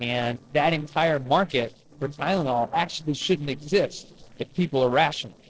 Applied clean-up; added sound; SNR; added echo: neural separator model SepFormer DNS4.